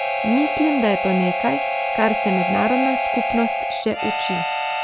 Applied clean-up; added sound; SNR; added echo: none; Harmonica; 0 dB; none.